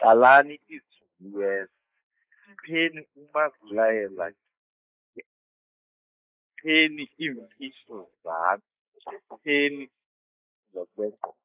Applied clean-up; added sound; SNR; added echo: neural mask model Resemble Enhance denoiser.